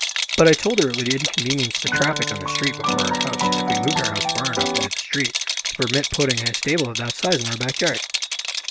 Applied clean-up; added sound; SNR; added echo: none; Rattle + Piano; 0 dB; none.